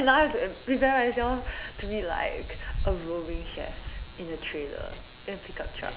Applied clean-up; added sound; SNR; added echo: none; Fixed-wing aircraft, airplane; 8 dB; none.